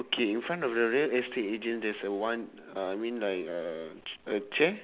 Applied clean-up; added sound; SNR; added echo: none; none; none; none.